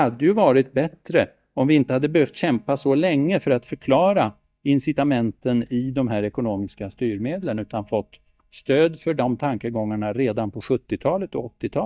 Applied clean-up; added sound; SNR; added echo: neural mask model DeepFilterNet 3.